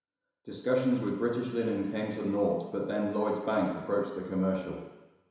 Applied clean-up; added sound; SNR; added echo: none; none; none; reverberation time 1.0 s.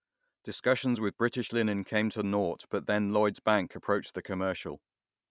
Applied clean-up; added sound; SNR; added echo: none; none; none; none.